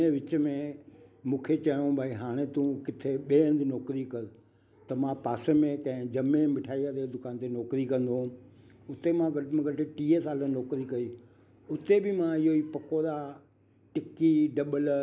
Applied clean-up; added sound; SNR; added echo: none; none; none; none.